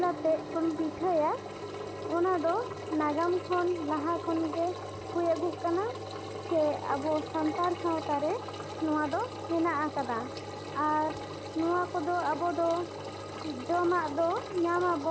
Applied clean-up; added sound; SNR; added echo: none; Engine; 8 dB; none.